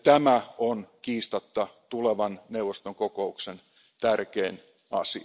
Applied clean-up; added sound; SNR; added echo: none; none; none; none.